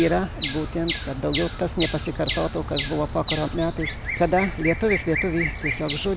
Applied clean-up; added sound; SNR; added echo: none; Bird vocalization, bird call, bird song; 4 dB; none.